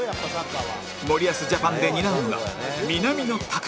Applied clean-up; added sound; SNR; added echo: none; none; none; none.